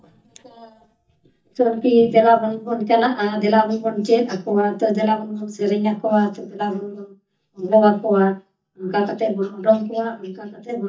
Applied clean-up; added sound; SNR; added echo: neural mask model DeepFilterNet 3.